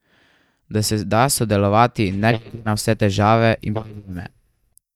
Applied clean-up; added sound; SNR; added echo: neural mask model DeepFilterNet 3.